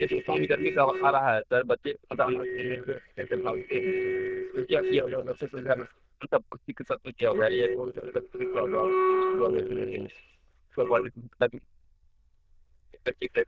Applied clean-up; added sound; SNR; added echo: neural diffusion model UNIVERSE++.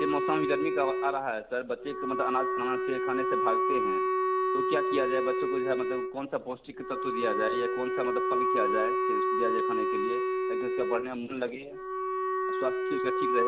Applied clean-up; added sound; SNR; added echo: none; Wind instrument, woodwind instrument; -4 dB; none.